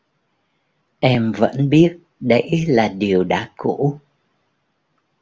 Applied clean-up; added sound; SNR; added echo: none; none; none; none.